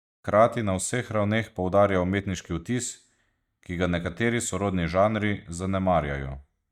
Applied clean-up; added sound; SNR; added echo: neural mask model DeepFilterNet 3.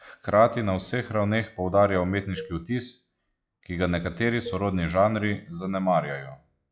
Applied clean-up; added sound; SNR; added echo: classical method log-MMSE.